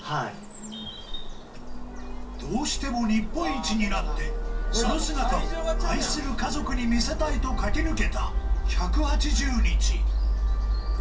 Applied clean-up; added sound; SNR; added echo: none; Bird vocalization, bird call, bird song; 9 dB; reverberation time 0.2 s.